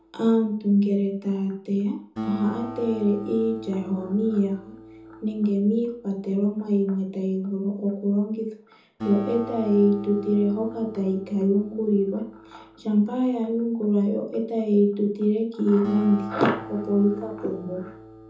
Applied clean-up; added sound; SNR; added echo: none; Acoustic guitar; 16 dB; reverberation time 0.5 s.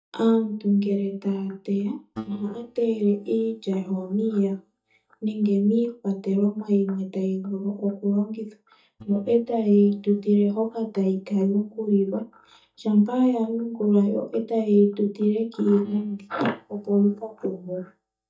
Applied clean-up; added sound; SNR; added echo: neural mask model DeepFilterNet 3.